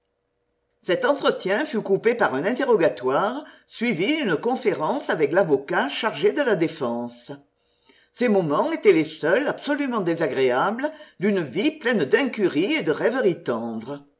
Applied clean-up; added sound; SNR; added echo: none; none; none; none.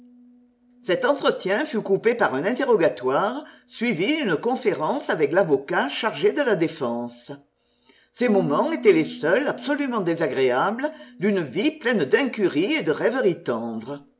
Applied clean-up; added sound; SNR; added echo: none; Harp; 20 dB; none.